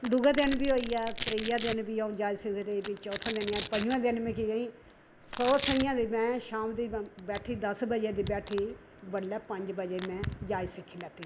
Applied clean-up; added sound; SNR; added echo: none; Domestic sounds, home sounds; 7 dB; none.